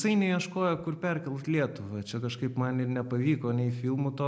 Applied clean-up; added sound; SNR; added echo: none; none; none; none.